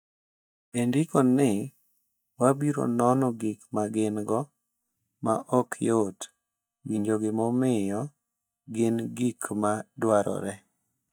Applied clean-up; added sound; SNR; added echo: neural mask model DeepFilterNet 3.